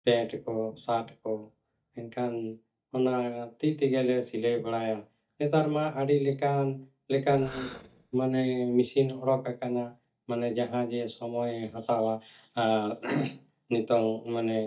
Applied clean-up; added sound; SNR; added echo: neural mask model DeepFilterNet 3.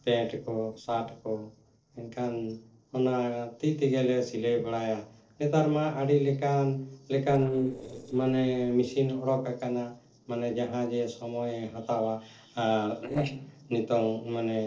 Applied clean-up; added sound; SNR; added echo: neural separator model SepFormer DNS4.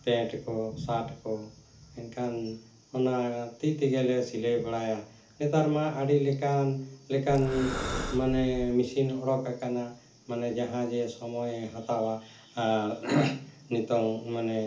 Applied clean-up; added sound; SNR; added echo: none; Breathing; 5 dB; reverberation time 0.4 s.